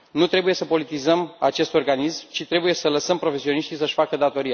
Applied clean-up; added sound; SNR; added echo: none; none; none; none.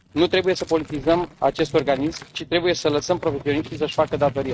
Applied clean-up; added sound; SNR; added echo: neural mask model RNNoise.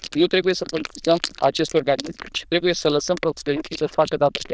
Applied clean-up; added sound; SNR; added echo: neural diffusion model UNIVERSE++.